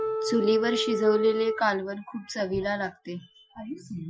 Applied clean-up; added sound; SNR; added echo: classical method Wiener filter.